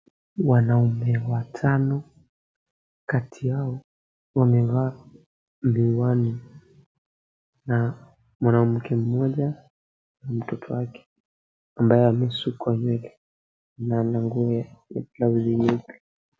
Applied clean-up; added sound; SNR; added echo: none; none; none; none.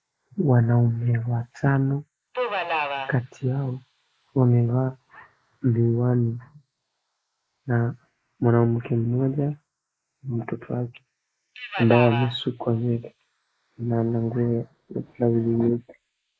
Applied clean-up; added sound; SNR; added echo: neural mask model Resemble Enhance denoiser.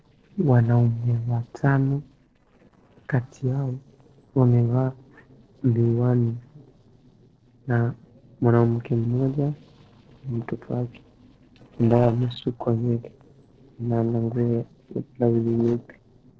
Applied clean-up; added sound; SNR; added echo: neural separator model SepFormer DNS4.